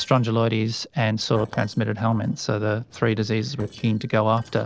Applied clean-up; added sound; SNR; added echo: neural separator model SepFormer DNS4.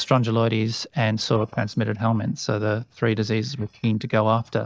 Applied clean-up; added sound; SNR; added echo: neural mask model DeepFilterNet 3.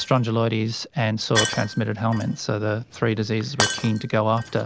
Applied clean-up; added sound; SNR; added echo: none; Shatter; 8 dB; none.